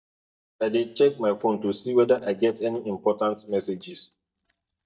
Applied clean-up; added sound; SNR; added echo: neural mask model DeepFilterNet 3.